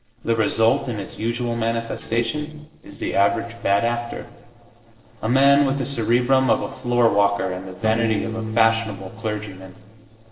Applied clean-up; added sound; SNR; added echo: neural separator model SepFormer DNS4.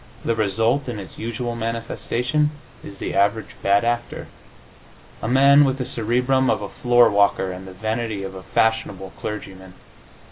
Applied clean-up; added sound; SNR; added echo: none; none; none; none.